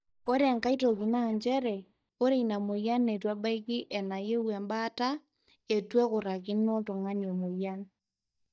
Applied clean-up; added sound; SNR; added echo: neural mask model DeepFilterNet 3.